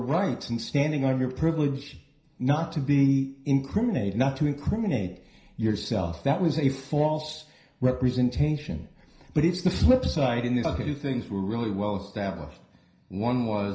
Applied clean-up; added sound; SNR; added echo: none; none; none; reverberation time 0.5 s.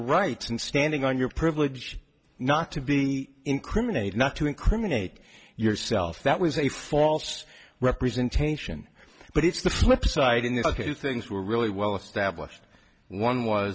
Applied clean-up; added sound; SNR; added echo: none; none; none; none.